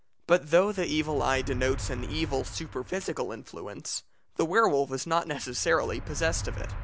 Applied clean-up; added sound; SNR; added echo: none; Motor vehicle (road); 9 dB; none.